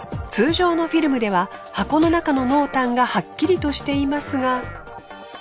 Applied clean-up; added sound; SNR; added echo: none; Livestock, farm animals, working animals; 19 dB; none.